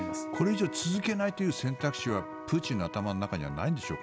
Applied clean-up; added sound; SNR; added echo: none; Electric guitar; 10 dB; none.